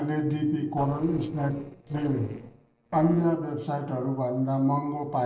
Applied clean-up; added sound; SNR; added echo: neural separator model SepFormer DNS4.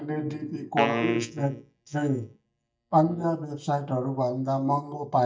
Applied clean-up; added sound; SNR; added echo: neural mask model DeepFilterNet 3.